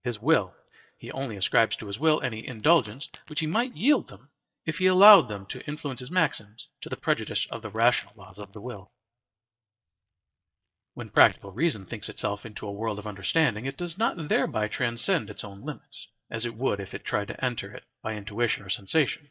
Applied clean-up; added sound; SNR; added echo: neural mask model DeepFilterNet 3.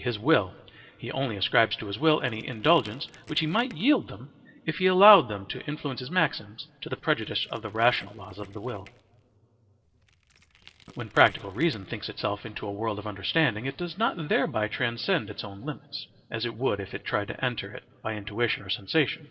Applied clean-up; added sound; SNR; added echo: neural separator model SepFormer DNS4.